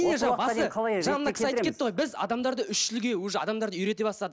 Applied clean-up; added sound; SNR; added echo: none; none; none; none.